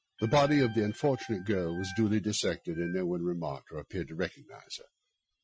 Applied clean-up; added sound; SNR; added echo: classical method Wiener filter.